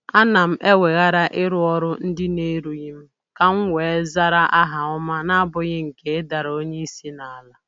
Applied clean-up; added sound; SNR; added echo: none; none; none; none.